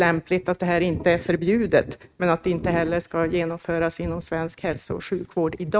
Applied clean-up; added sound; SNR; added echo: neural mask model RNNoise.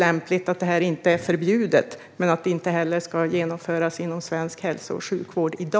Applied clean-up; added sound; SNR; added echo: none; none; none; none.